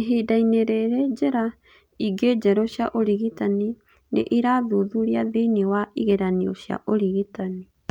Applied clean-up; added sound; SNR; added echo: none; none; none; none.